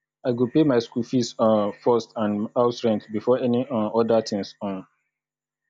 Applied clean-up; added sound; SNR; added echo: none; none; none; none.